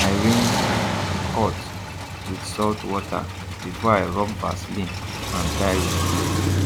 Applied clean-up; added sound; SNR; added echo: none; Car; -1 dB; none.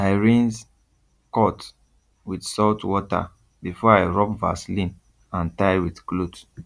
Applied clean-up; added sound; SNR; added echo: none; none; none; none.